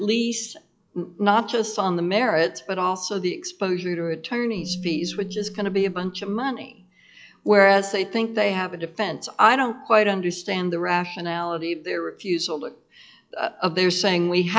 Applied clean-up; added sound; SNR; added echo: classical method log-MMSE.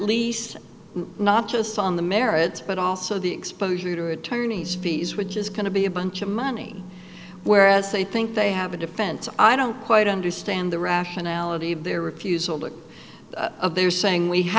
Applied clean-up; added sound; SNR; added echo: none; Musical instrument; 20 dB; none.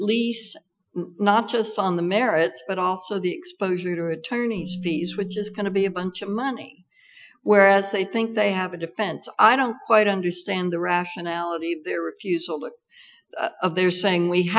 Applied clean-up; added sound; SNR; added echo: classical method Wiener filter.